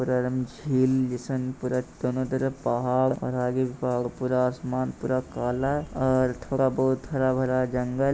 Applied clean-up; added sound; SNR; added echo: none; none; none; none.